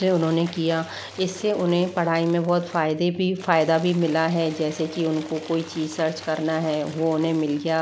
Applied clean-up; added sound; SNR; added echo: none; Applause / Crowd / Cheering; 19 dB; none.